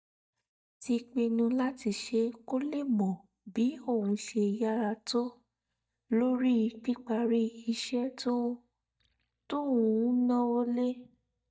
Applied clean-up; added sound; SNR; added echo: neural mask model DeepFilterNet 3.